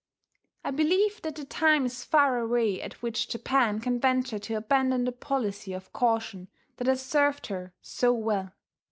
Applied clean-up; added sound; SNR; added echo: none; none; none; none.